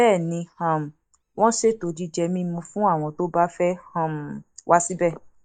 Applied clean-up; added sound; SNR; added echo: neural mask model DeepFilterNet 3.